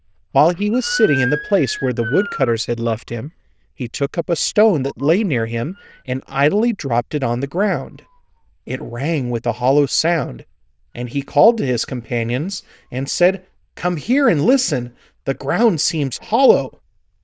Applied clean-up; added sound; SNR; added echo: neural diffusion model UNIVERSE++.